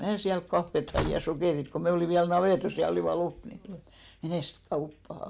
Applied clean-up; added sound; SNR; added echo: none; Slam; 10 dB; none.